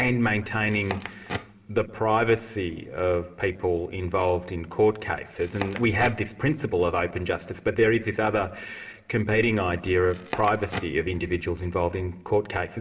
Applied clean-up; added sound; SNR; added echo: none; Crackle; 14 dB; reverberation time 1.2 s.